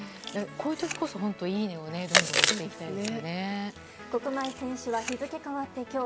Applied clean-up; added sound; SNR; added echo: none; Chewing, mastication; 1 dB; none.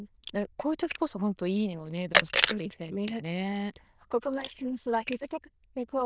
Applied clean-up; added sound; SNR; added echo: neural diffusion model UNIVERSE++.